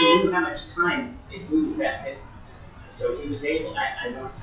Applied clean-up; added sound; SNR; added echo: classical method WPE with log-MMSE.